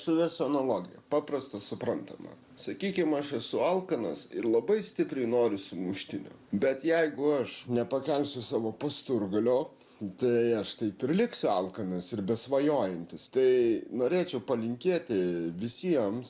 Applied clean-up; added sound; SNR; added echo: none; none; none; none.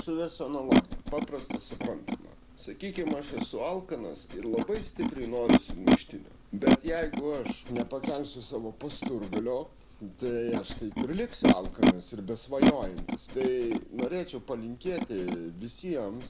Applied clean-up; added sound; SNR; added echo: none; Animal; -4 dB; none.